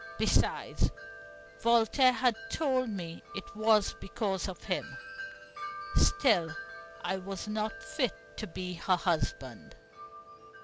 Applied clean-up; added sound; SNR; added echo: none; Wind chime; 16 dB; none.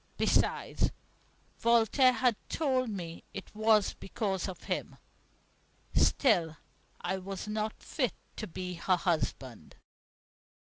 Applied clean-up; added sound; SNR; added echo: none; none; none; none.